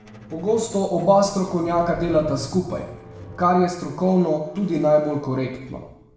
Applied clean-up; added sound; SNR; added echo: none; Squeak; 18 dB; reverberation time 0.9 s.